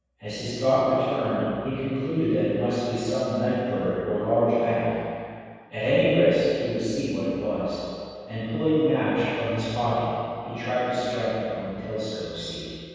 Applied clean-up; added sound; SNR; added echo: none; none; none; reverberation time 2.2 s.